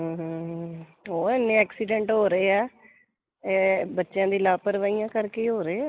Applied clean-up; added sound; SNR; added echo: neural mask model Resemble Enhance denoiser.